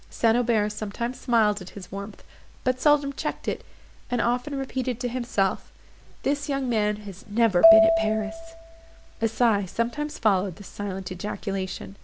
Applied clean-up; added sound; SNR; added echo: none; Marimba, xylophone; -2 dB; none.